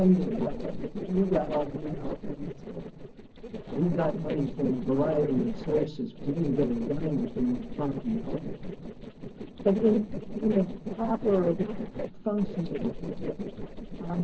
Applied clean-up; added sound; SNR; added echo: neural separator model SepFormer DNS4.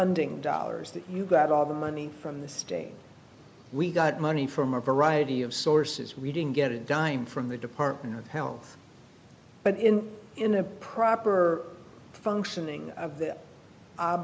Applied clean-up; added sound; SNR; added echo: none; none; none; none.